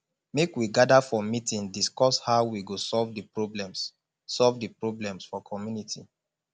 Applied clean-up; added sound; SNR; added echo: none; none; none; none.